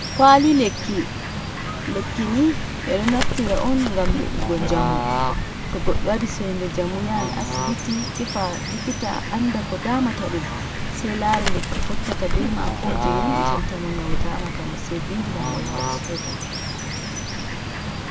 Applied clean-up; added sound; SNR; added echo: none; Bird / Fowl; 0 dB; none.